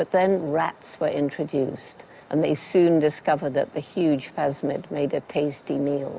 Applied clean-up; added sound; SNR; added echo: none; none; none; none.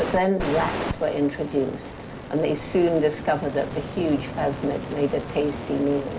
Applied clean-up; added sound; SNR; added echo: none; Fire; 8 dB; reverberation time 1.8 s.